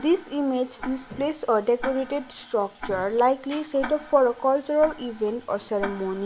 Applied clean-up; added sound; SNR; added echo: none; Tick-tock; 16 dB; none.